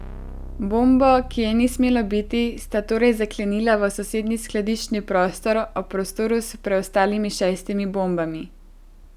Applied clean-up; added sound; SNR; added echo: none; Keyboard (musical); 15 dB; none.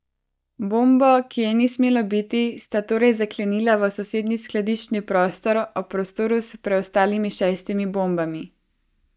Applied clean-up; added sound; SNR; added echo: neural mask model DeepFilterNet 3.